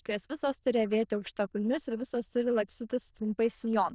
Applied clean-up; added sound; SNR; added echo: neural diffusion model UNIVERSE++.